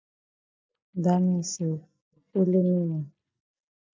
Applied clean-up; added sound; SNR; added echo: neural mask model DeepFilterNet 3.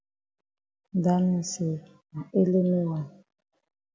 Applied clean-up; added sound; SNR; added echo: none; none; none; none.